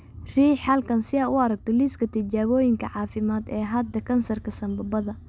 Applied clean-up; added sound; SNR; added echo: none; none; none; none.